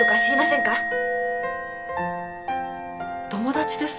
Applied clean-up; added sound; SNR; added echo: none; Musical instrument; 0 dB; none.